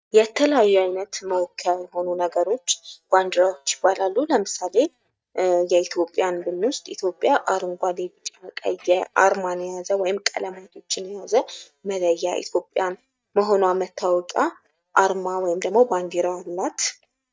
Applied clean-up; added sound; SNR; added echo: neural mask model DeepFilterNet 3.